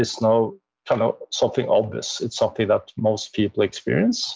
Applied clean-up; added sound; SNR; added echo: none; none; none; none.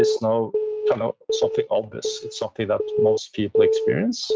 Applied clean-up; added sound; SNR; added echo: neural mask model RNNoise.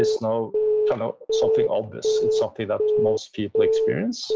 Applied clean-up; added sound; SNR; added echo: none; Alarm / Keyboard (musical); -5 dB; none.